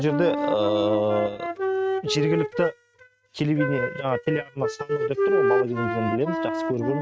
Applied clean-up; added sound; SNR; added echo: neural mask model RNNoise.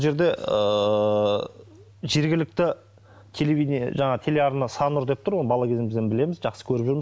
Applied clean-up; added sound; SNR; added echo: none; none; none; none.